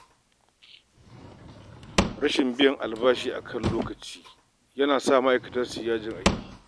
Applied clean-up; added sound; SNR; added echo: none; Drawer open or close / Wood; 7 dB; none.